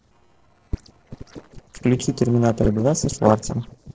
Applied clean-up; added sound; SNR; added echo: neural separator model SepFormer DNS4.